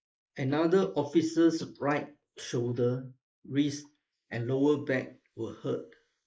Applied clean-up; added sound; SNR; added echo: neural mask model Resemble Enhance denoiser.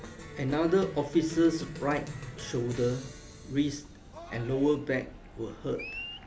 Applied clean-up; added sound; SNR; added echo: none; Cheering; 13 dB; none.